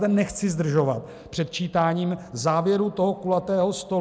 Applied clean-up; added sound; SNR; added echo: none; none; none; none.